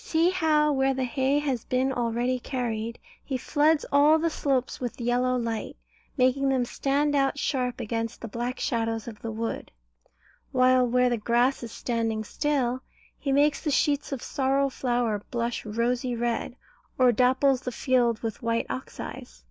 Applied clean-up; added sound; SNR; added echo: none; none; none; none.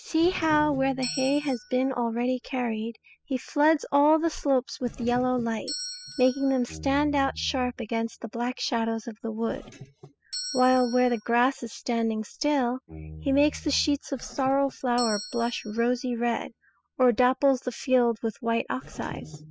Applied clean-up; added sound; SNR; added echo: classical method spectral subtraction.